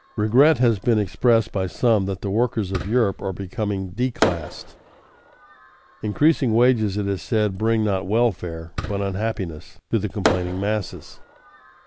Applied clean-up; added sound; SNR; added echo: none; Fireworks; 11 dB; none.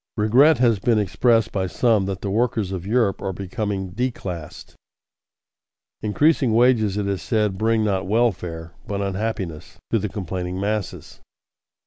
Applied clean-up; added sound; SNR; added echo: none; none; none; none.